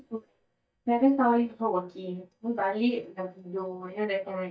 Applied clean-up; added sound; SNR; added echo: neural mask model DeepFilterNet 3.